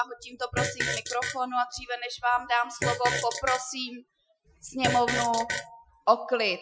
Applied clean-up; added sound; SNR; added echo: classical method Wiener filter.